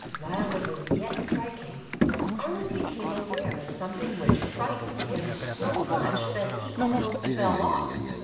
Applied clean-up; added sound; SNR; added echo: none; Boat, Water vehicle; -3 dB; reverberation time 0.9 s.